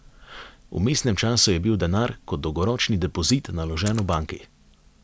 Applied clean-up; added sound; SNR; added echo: none; Splash, splatter; 15 dB; none.